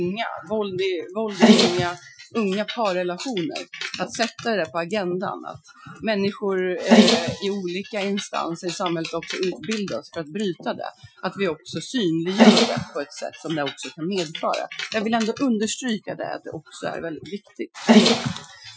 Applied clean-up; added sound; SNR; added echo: classical method Wiener filter.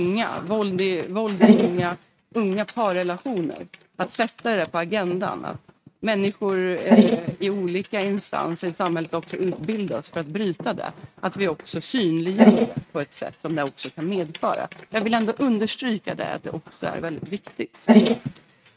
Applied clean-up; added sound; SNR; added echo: neural mask model RNNoise.